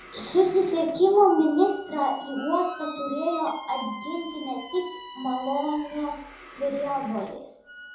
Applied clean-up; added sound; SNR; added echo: none; Squeak; 15 dB; reverberation time 2.6 s.